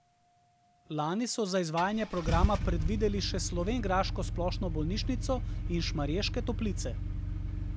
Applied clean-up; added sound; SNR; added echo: none; Engine starting / Car; 1 dB; none.